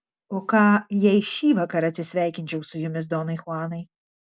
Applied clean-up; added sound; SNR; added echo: none; none; none; none.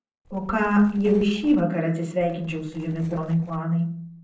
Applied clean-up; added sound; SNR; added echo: neural separator model SepFormer DNS4.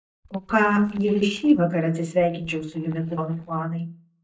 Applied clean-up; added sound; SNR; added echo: neural mask model DeepFilterNet 3.